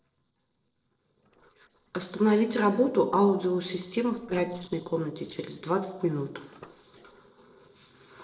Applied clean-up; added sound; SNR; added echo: neural separator model SepFormer DNS4.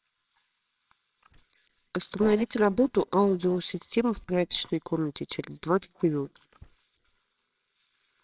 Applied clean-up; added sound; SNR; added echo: neural separator model SepFormer WHAMR!.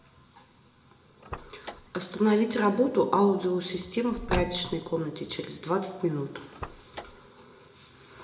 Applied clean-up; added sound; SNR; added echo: none; Car; 13 dB; reverberation time 0.6 s.